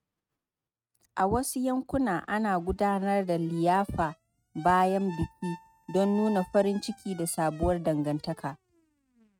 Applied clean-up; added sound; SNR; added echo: neural mask model RNNoise.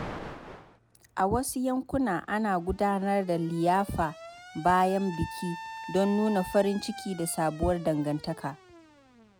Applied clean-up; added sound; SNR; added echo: none; Alarm; 16 dB; none.